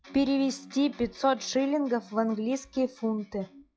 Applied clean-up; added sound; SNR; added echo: classical method log-MMSE.